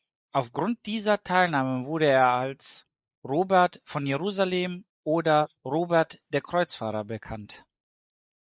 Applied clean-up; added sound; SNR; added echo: neural mask model Resemble Enhance denoiser.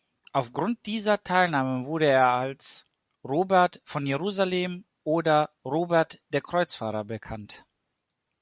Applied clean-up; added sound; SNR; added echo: none; none; none; none.